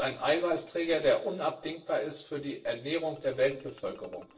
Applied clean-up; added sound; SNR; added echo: neural separator model SepFormer DNS4.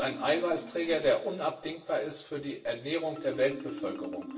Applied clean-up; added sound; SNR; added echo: none; Marimba, xylophone; 12 dB; reverberation time 0.3 s.